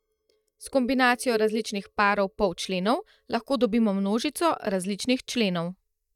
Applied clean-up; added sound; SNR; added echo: neural mask model DeepFilterNet 3.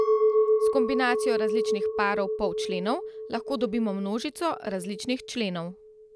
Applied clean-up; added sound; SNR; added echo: none; Chink, clink; -2 dB; none.